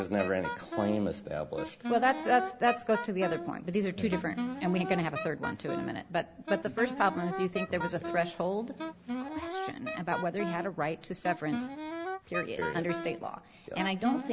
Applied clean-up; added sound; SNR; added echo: none; Wind instrument, woodwind instrument; 7 dB; none.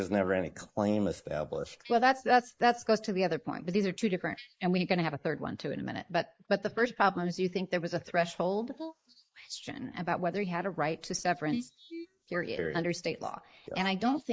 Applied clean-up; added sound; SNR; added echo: neural mask model Resemble Enhance denoiser.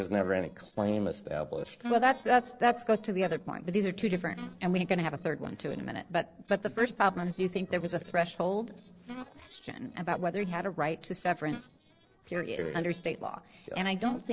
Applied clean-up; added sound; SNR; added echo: neural separator model SepFormer DNS4.